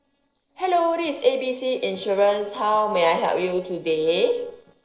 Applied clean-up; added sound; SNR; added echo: neural separator model SepFormer DNS4.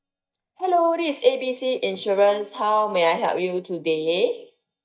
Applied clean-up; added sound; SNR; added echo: neural mask model DeepFilterNet 3.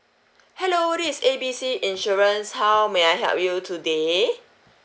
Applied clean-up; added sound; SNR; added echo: none; none; none; none.